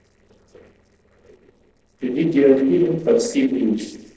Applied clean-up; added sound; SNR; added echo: neural separator model SepFormer DNS4.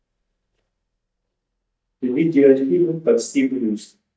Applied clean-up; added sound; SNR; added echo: neural mask model DeepFilterNet 3.